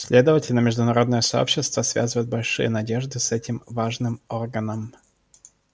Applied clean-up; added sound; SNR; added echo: none; none; none; none.